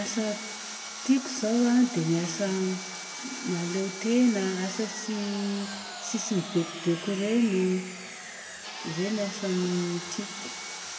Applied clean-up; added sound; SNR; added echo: none; Sawing; 10 dB; reverberation time 1.2 s.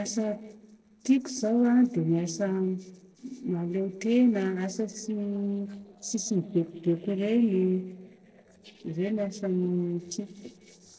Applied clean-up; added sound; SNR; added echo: neural separator model SepFormer DNS4.